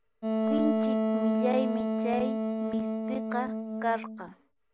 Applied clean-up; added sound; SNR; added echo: none; Wind instrument, woodwind instrument; -4 dB; none.